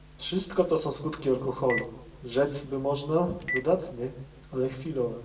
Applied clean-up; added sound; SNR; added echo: none; Telephone; 13 dB; reverberation time 0.6 s.